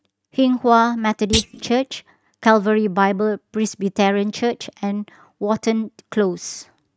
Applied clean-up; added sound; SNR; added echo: neural mask model RNNoise.